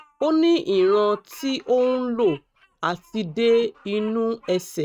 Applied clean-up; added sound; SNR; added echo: neural mask model RNNoise.